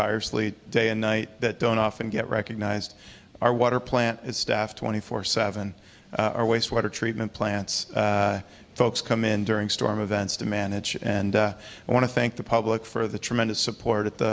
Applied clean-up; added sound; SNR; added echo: none; none; none; none.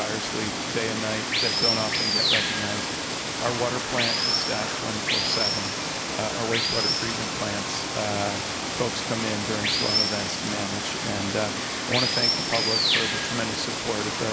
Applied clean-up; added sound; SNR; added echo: none; Water; -4 dB; none.